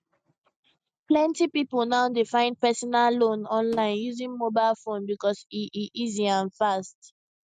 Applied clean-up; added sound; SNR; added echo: neural mask model RNNoise.